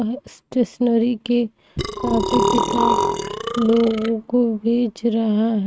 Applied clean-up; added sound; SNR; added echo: neural mask model RNNoise.